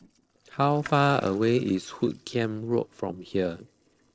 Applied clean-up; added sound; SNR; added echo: neural separator model SepFormer DNS4.